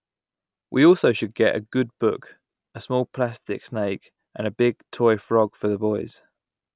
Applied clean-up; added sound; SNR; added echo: none; none; none; none.